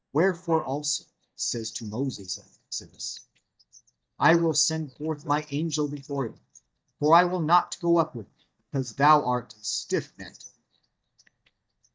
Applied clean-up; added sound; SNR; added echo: neural mask model DeepFilterNet 3.